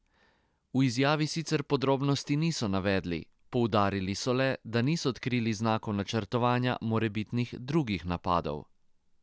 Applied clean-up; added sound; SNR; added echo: none; none; none; none.